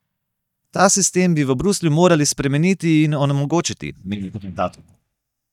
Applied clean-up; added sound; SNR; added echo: neural mask model DeepFilterNet 3.